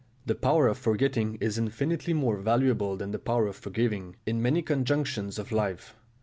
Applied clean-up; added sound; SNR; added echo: none; none; none; none.